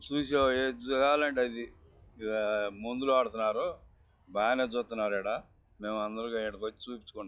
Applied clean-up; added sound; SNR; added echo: classical method log-MMSE.